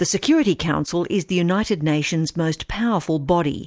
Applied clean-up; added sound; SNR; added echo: none; none; none; none.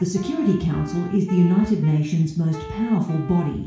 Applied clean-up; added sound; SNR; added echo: none; Wind instrument, woodwind instrument; 17 dB; reverberation time 0.6 s.